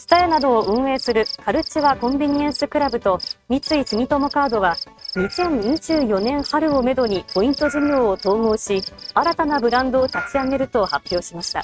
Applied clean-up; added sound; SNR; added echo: neural mask model RNNoise.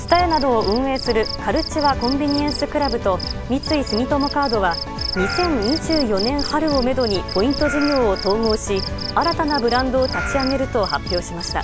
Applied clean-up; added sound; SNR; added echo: none; Meow + Cricket; 8 dB; none.